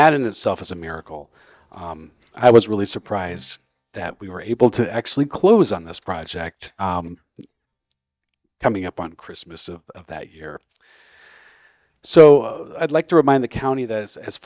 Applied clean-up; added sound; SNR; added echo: neural mask model DeepFilterNet 3.